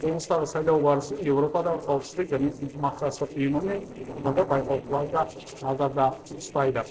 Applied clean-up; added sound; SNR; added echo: neural separator model SepFormer DNS4.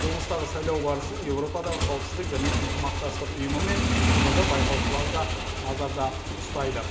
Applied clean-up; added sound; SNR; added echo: none; Motorcycle / Engine; -3 dB; reverberation time 2.5 s.